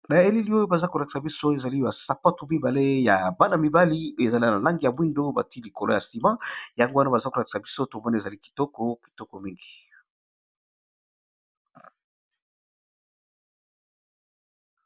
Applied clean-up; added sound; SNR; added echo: none; none; none; none.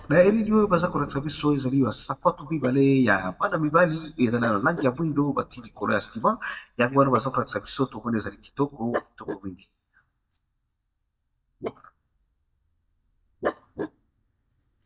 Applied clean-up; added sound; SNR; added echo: neural mask model DeepFilterNet 3.